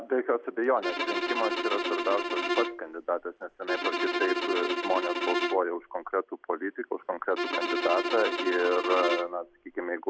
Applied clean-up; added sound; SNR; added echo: none; Bowed string instrument; 1 dB; none.